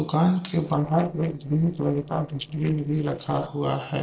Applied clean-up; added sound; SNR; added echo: neural separator model SepFormer DNS4.